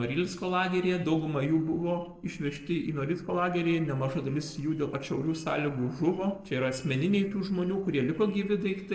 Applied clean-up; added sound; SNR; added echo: neural separator model SepFormer DNS4.